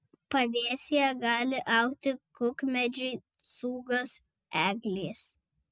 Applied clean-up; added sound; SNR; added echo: none; none; none; none.